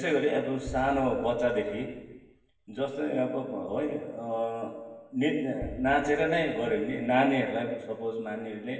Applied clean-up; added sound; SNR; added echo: none; Boom; 19 dB; reverberation time 1.2 s.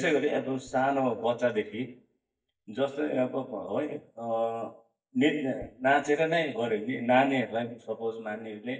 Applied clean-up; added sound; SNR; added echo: neural mask model DeepFilterNet 3.